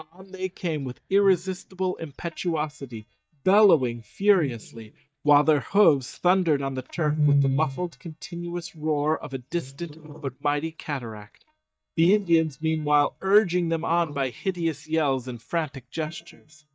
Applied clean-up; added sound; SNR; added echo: neural mask model DeepFilterNet 3.